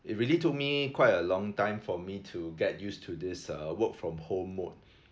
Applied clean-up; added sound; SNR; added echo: none; none; none; none.